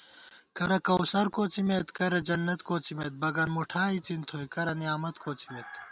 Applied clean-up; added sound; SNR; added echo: none; none; none; none.